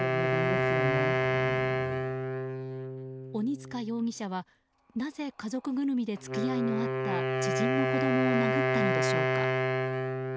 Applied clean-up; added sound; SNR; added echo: none; Wind instrument, woodwind instrument; -4 dB; none.